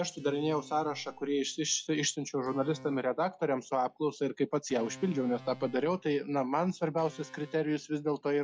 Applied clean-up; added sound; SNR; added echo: classical method log-MMSE.